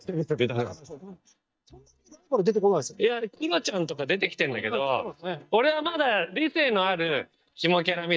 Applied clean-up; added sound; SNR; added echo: neural mask model DeepFilterNet 3.